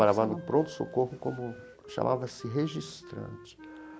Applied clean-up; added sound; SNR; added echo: none; Wind instrument, woodwind instrument; 17 dB; none.